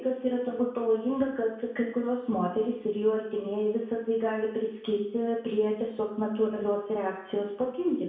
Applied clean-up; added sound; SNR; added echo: none; none; none; reverberation time 0.6 s.